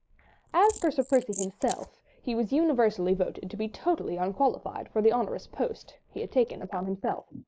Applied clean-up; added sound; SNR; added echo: neural mask model Resemble Enhance denoiser.